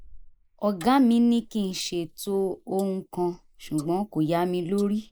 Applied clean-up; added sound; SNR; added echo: neural mask model Resemble Enhance denoiser.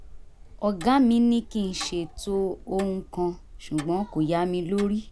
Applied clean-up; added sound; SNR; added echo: none; Tick-tock; 17 dB; none.